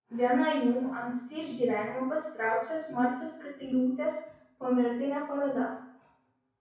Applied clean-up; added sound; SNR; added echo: none; none; none; reverberation time 0.6 s.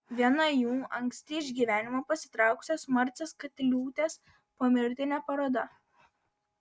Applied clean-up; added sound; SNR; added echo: none; none; none; none.